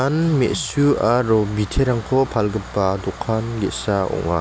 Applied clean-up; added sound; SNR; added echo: none; none; none; none.